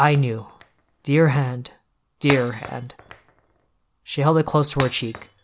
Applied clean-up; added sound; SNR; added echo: none; Shatter; 14 dB; none.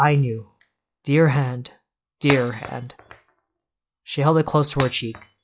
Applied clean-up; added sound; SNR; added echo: classical method log-MMSE.